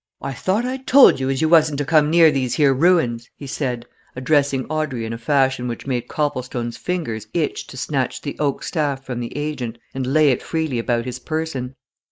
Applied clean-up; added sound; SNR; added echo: neural mask model Resemble Enhance denoiser.